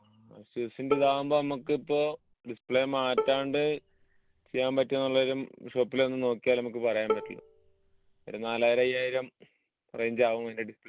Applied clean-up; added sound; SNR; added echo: none; Bowed string instrument; 7 dB; none.